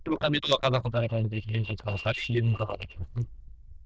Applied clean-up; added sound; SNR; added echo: neural diffusion model UNIVERSE++.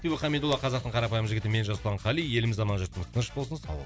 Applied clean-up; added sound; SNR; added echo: none; none; none; none.